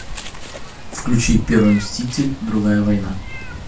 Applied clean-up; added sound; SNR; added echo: none; Meow; 15 dB; reverberation time 0.2 s.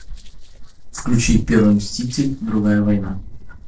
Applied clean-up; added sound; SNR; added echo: neural separator model SepFormer DNS4.